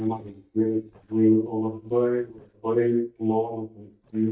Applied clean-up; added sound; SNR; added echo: neural mask model DeepFilterNet 3.